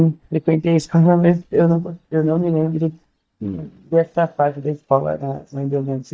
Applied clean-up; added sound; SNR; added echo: neural mask model DeepFilterNet 3.